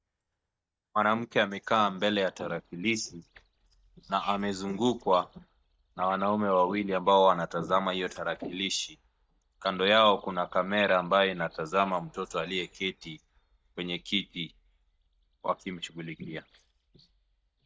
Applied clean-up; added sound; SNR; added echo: neural mask model DeepFilterNet 3.